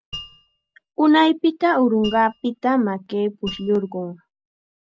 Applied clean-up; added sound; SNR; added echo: none; Mallet percussion; 18 dB; none.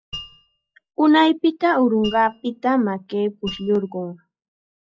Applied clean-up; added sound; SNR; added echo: classical method log-MMSE.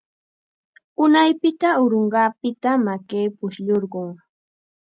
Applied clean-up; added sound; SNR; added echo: none; none; none; none.